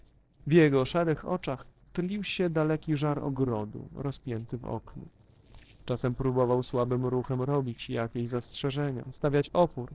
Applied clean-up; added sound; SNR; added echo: neural separator model SepFormer DNS4.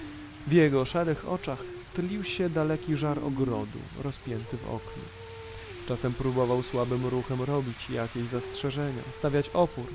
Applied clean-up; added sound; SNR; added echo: none; Rain; 12 dB; none.